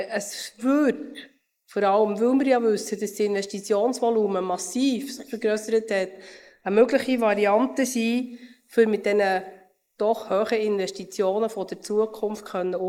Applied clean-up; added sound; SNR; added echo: neural mask model Resemble Enhance denoiser.